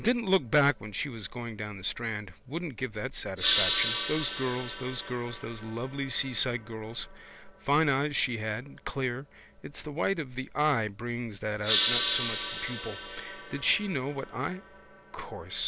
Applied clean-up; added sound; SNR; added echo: none; Gong; -2 dB; none.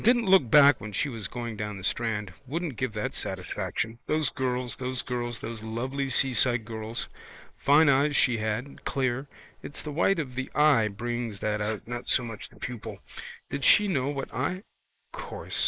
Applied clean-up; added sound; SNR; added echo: neural mask model Resemble Enhance denoiser.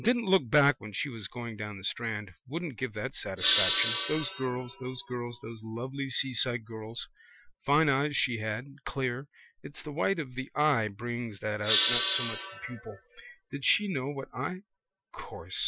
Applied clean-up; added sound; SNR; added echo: classical method Wiener filter.